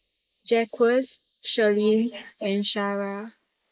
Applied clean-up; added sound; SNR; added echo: neural mask model Resemble Enhance denoiser.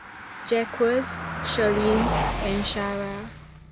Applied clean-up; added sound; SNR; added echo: none; Car passing by; 4 dB; none.